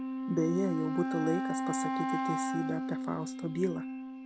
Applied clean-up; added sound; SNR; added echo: none; Wind instrument, woodwind instrument; 0 dB; none.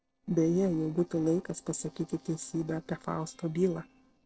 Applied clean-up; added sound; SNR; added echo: neural separator model SepFormer DNS4.